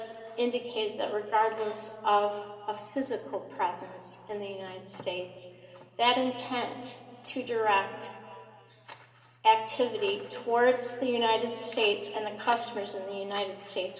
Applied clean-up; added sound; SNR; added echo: none; none; none; reverberation time 2.4 s.